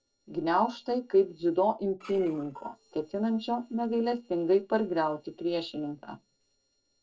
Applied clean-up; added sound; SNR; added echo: neural separator model SepFormer DNS4.